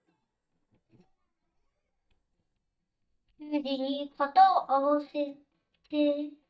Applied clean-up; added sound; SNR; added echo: neural mask model DeepFilterNet 3.